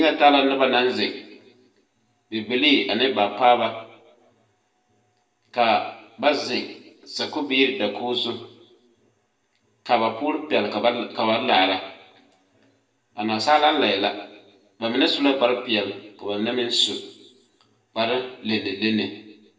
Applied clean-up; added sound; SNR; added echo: none; none; none; reverberation time 0.7 s.